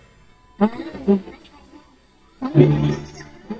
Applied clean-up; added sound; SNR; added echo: neural mask model DeepFilterNet 3.